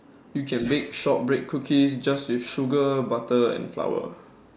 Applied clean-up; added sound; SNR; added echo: neural mask model Resemble Enhance denoiser.